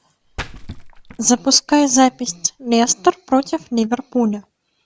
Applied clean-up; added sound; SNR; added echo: none; Splash, splatter; 18 dB; none.